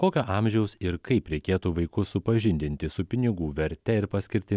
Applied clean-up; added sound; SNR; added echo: none; none; none; none.